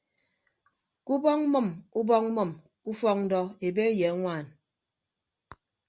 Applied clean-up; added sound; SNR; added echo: none; none; none; none.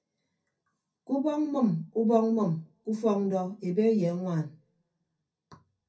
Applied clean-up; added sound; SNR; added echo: none; none; none; reverberation time 0.3 s.